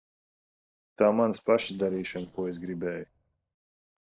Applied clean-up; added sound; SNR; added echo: neural separator model SepFormer DNS4.